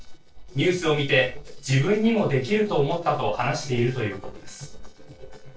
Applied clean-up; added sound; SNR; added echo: neural separator model SepFormer DNS4.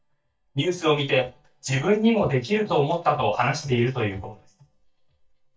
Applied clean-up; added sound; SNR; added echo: neural mask model DeepFilterNet 3.